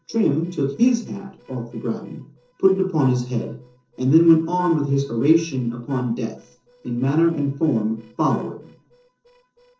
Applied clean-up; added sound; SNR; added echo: neural separator model SepFormer DNS4.